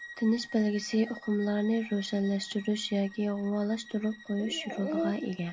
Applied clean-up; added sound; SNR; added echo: none; Bowed string instrument; 19 dB; none.